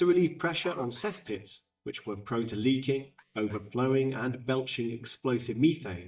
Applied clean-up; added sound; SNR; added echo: neural mask model DeepFilterNet 3.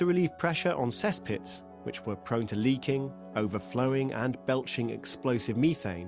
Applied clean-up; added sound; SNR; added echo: none; none; none; none.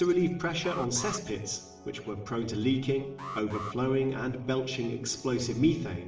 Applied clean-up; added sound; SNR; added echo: none; Alarm; 14 dB; reverberation time 0.8 s.